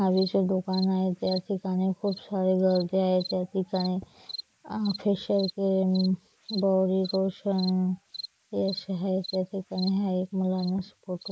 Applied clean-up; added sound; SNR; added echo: none; Cricket; 16 dB; none.